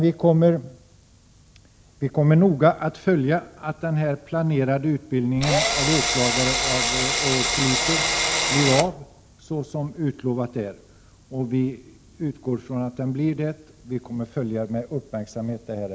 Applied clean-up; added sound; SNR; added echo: none; Drill; -1 dB; none.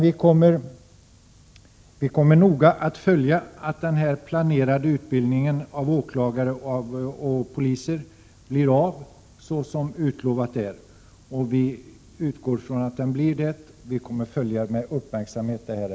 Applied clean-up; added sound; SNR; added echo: none; none; none; none.